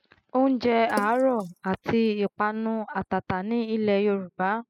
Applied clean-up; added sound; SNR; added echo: classical method spectral subtraction.